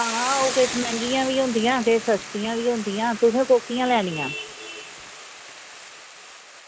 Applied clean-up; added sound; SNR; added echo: none; Boiling / Hiss; 10 dB; none.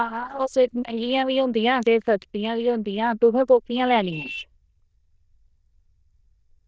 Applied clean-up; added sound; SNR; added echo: neural diffusion model UNIVERSE++.